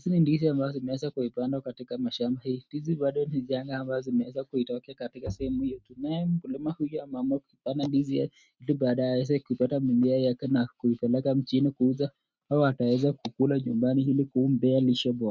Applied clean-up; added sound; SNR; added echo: neural mask model RNNoise.